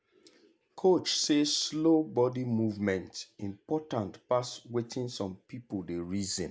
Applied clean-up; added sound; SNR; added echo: none; none; none; none.